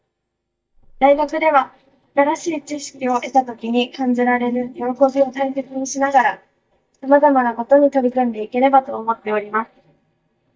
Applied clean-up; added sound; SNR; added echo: neural mask model DeepFilterNet 3.